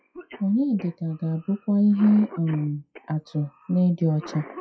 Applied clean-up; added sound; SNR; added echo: classical method WPE with log-MMSE.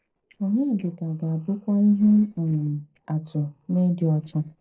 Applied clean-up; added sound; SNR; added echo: neural separator model SepFormer DNS4.